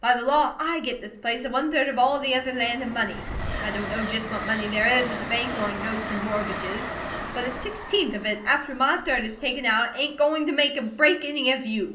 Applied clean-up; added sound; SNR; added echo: none; Train; 10 dB; reverberation time 0.5 s.